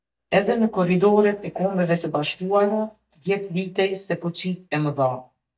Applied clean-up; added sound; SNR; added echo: neural mask model DeepFilterNet 3.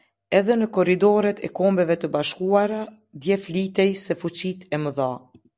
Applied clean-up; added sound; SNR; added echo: none; none; none; none.